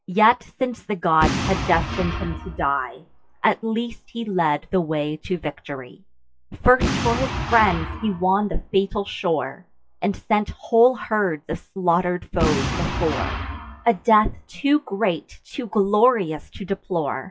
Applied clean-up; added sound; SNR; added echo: classical method WPE with log-MMSE.